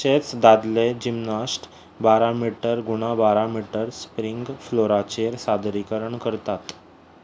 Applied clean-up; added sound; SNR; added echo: none; none; none; none.